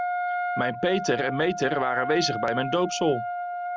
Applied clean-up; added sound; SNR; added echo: none; Wind instrument, woodwind instrument; 3 dB; none.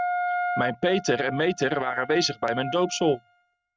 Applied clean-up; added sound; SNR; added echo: neural mask model RNNoise.